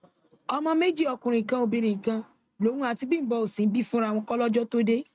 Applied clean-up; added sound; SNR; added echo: neural mask model RNNoise.